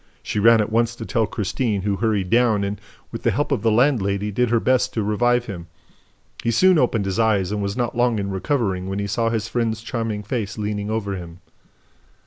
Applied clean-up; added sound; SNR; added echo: none; none; none; none.